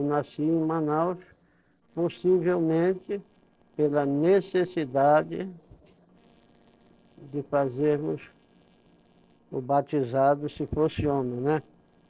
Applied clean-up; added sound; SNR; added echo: neural separator model SepFormer DNS4.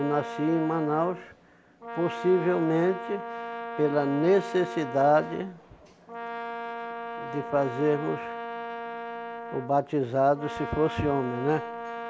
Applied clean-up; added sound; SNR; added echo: none; Brass instrument; 9 dB; none.